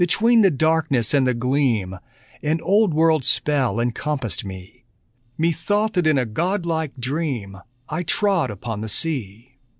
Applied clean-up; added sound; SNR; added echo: none; none; none; none.